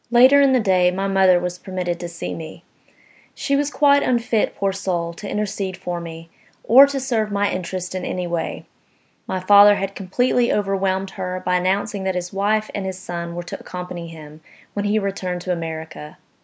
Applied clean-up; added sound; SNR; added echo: none; none; none; none.